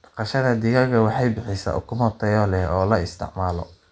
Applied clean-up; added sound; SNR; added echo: none; none; none; none.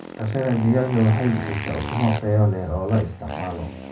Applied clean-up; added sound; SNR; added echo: none; Motorcycle; 12 dB; reverberation time 0.4 s.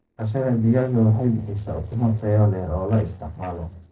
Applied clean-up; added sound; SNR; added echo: neural separator model SepFormer DNS4.